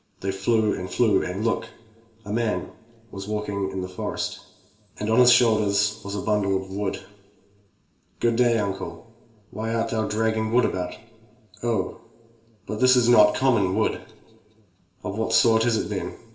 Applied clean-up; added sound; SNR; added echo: none; none; none; reverberation time 1.6 s.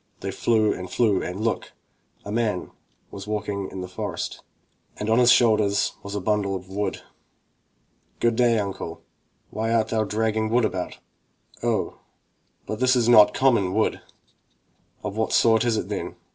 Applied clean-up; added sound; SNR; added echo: none; none; none; none.